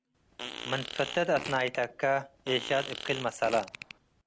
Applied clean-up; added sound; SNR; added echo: none; Fart; 10 dB; none.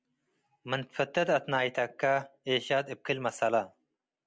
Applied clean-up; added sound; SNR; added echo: none; none; none; none.